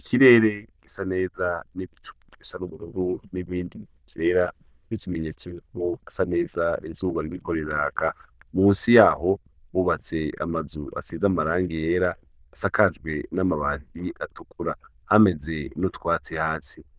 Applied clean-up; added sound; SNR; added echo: neural diffusion model UNIVERSE++.